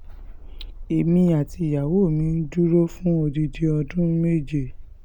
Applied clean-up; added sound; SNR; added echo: none; Bark; 14 dB; none.